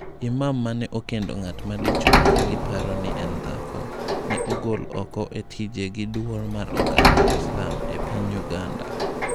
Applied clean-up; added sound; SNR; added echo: none; Sliding door; -5 dB; none.